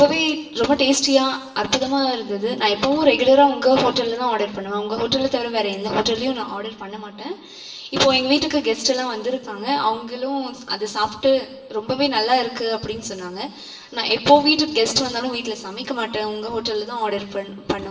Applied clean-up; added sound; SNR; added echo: none; none; none; reverberation time 0.9 s.